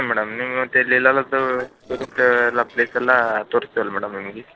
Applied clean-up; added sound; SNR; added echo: neural separator model SepFormer DNS4.